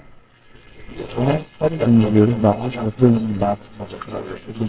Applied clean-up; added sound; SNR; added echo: neural separator model SepFormer WHAMR!.